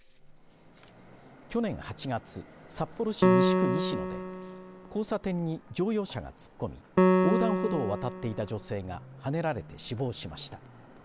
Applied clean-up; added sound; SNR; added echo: none; Piano; -4 dB; none.